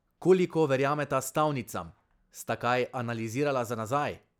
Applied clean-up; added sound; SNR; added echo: none; none; none; none.